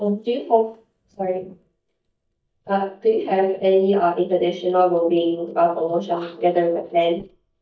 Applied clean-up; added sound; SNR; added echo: neural mask model DeepFilterNet 3.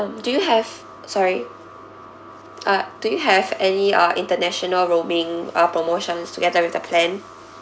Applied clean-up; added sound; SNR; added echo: none; none; none; none.